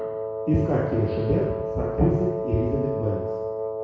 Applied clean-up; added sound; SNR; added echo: none; Wind instrument, woodwind instrument; 4 dB; reverberation time 1.1 s.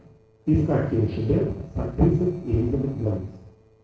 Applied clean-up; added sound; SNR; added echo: neural separator model SepFormer DNS4.